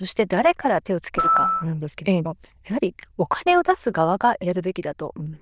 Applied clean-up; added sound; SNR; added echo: neural diffusion model UNIVERSE++.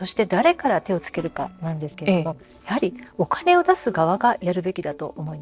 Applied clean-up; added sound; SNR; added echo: neural separator model SepFormer DNS4.